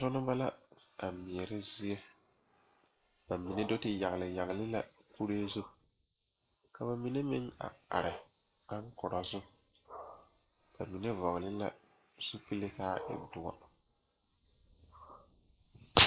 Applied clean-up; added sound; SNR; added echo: neural mask model Resemble Enhance denoiser.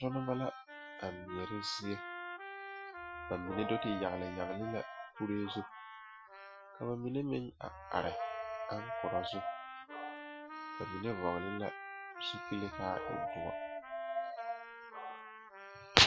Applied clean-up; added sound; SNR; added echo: classical method Wiener filter.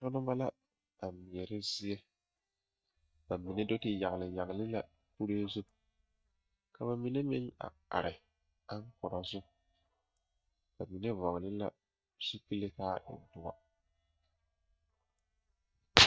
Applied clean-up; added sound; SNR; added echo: neural mask model DeepFilterNet 3.